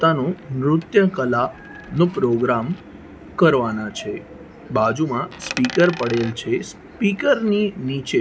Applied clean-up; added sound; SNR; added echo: none; Coin (dropping); 20 dB; none.